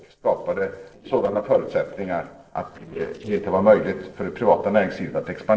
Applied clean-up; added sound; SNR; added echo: neural separator model SepFormer DNS4.